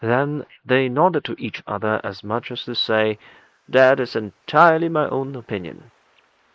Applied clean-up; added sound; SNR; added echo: neural mask model Resemble Enhance denoiser.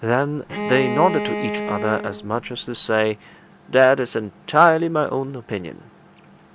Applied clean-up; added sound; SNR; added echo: none; Bowed string instrument; 7 dB; none.